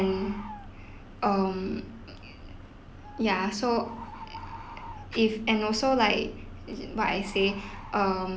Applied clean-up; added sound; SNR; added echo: none; Bird; 19 dB; none.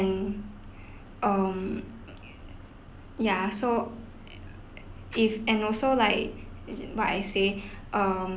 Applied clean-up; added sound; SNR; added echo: none; none; none; none.